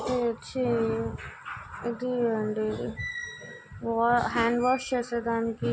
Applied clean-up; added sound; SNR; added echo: none; none; none; none.